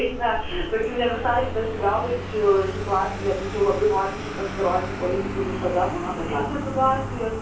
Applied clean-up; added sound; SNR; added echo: none; Vehicle; 7 dB; reverberation time 0.3 s.